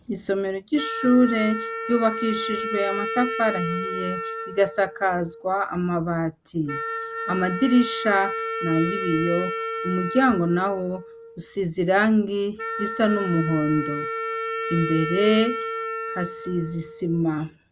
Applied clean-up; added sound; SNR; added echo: none; Wind instrument, woodwind instrument; 7 dB; none.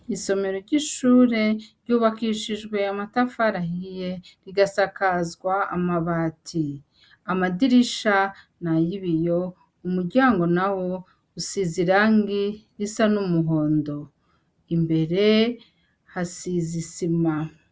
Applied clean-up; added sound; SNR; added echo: none; none; none; none.